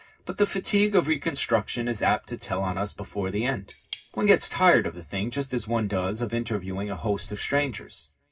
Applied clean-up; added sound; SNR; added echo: none; Cutlery, silverware / Tap; 16 dB; reverberation time 0.4 s.